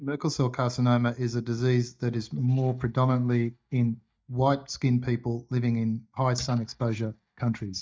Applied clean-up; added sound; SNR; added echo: neural mask model DeepFilterNet 3.